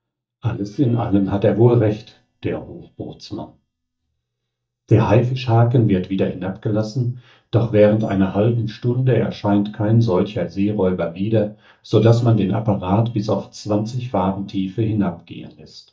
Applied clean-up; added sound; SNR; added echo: neural mask model DeepFilterNet 3.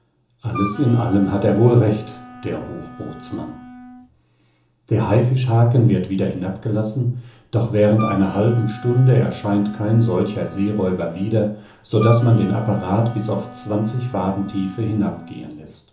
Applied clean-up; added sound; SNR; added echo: none; Wind instrument, woodwind instrument; 16 dB; reverberation time 1.2 s.